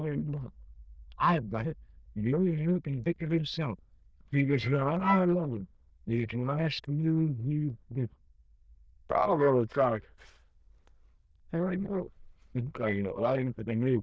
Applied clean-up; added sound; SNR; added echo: neural diffusion model UNIVERSE++.